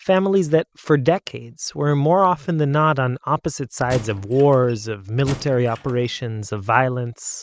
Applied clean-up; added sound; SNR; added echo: none; Squeak / Wood; 16 dB; none.